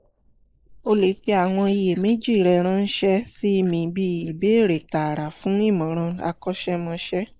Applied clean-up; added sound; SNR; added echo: neural mask model Resemble Enhance denoiser.